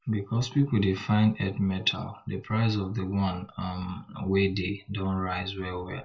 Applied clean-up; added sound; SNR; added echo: none; none; none; reverberation time 0.2 s.